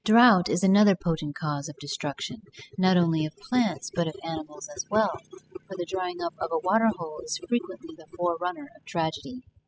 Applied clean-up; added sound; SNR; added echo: classical method spectral subtraction.